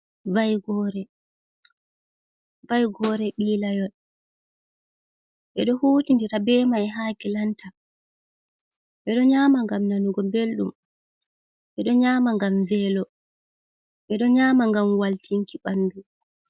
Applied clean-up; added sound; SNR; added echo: none; Snare drum; 13 dB; none.